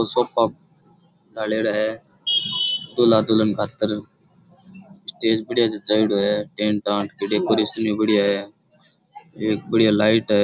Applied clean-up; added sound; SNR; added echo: none; none; none; none.